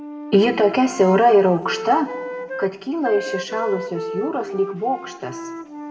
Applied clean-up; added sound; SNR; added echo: none; Wind instrument, woodwind instrument; 10 dB; reverberation time 1.0 s.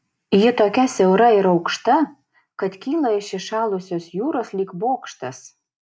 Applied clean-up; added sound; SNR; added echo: none; none; none; none.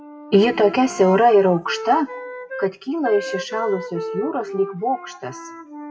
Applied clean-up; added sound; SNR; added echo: classical method WPE with log-MMSE.